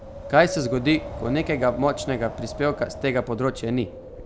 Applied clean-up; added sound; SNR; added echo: none; Wind; 11 dB; none.